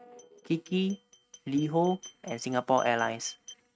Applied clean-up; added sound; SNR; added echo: neural mask model RNNoise.